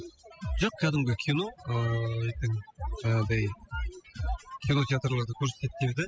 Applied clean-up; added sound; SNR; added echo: classical method spectral subtraction.